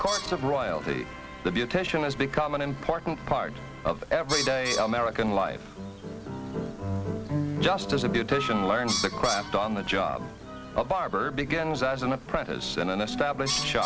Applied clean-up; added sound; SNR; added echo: none; Bird; 11 dB; none.